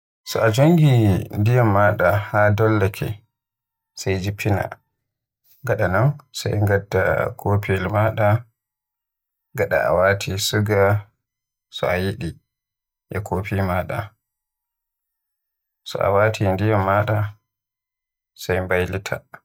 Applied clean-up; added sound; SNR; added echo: neural mask model DeepFilterNet 3.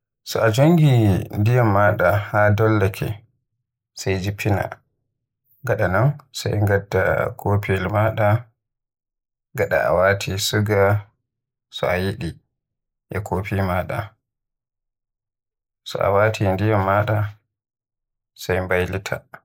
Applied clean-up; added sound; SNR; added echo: neural mask model Resemble Enhance denoiser.